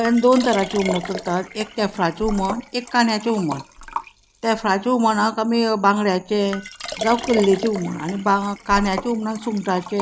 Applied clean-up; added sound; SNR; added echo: none; Liquid; 12 dB; none.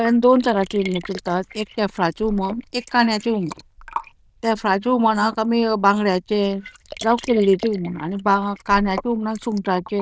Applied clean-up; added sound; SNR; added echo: neural diffusion model UNIVERSE++.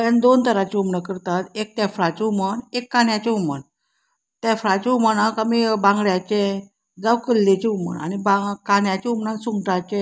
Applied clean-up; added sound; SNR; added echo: none; none; none; none.